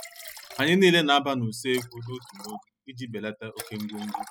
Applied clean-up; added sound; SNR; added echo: classical method spectral subtraction.